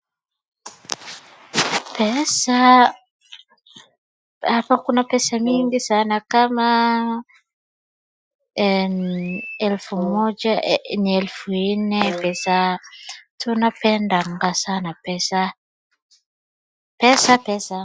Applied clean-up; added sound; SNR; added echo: classical method Wiener filter.